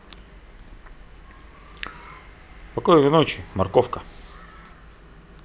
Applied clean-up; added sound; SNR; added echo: none; none; none; none.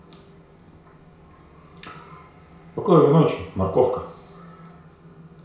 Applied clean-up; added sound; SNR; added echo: none; none; none; reverberation time 0.6 s.